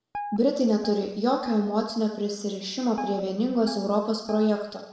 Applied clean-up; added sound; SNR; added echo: none; Guitar; 14 dB; reverberation time 1.1 s.